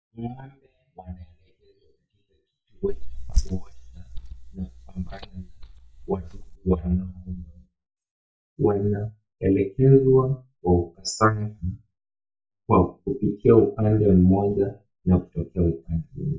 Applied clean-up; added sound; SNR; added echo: neural mask model DeepFilterNet 3.